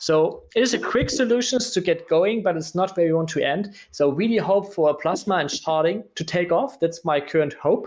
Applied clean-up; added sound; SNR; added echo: neural mask model Resemble Enhance denoiser.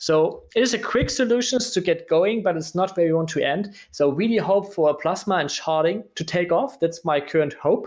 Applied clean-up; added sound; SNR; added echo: none; none; none; none.